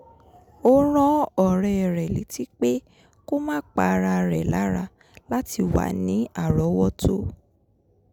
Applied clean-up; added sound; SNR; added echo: none; none; none; none.